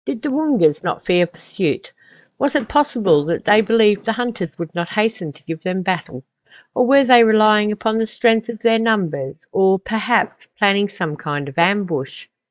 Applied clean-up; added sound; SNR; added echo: neural mask model DeepFilterNet 3.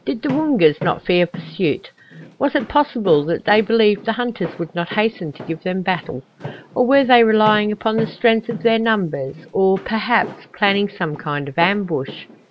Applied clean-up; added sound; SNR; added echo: none; Walk, footsteps; 17 dB; none.